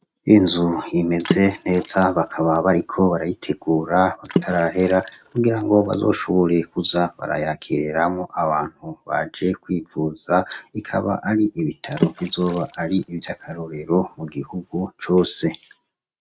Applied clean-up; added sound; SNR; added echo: neural mask model RNNoise.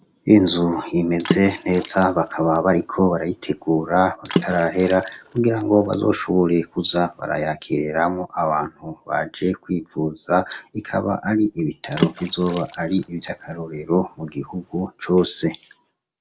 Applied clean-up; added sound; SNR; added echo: none; Water / Splash, splatter; 10 dB; none.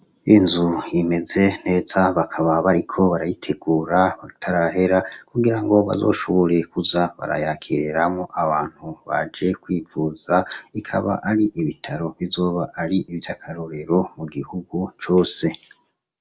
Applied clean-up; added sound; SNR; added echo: none; none; none; none.